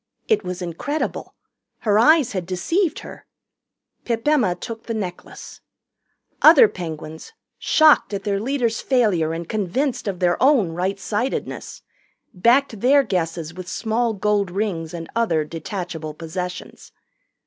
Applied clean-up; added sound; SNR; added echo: none; none; none; none.